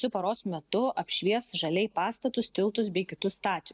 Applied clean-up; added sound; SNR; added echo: none; none; none; none.